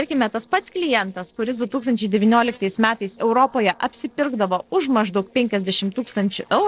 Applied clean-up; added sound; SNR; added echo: neural separator model SepFormer DNS4.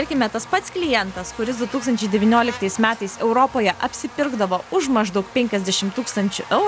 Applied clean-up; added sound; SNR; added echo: none; Buzz; 17 dB; none.